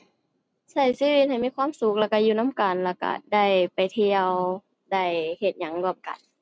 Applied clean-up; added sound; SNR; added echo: none; none; none; none.